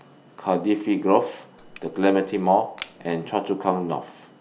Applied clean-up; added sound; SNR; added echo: none; Crushing; 20 dB; none.